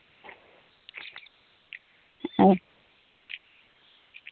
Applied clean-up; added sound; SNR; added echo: none; none; none; none.